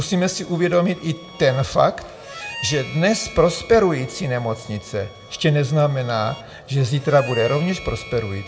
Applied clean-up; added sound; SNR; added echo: none; Harmonica; 17 dB; reverberation time 0.6 s.